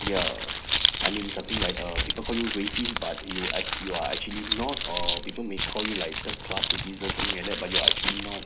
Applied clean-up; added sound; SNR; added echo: none; Keys jangling; -4 dB; reverberation time 0.5 s.